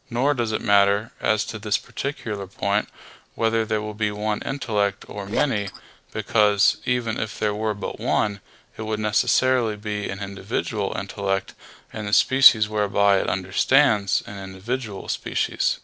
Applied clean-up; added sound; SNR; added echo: neural separator model SepFormer DNS4.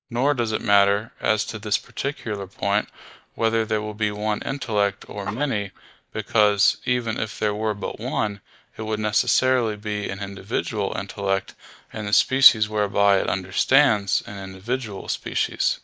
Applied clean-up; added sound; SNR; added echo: neural mask model DeepFilterNet 3.